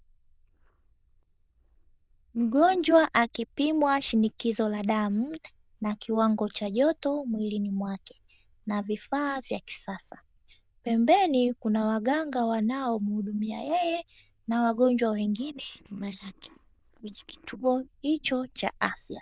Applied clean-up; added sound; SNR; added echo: neural diffusion model UNIVERSE++.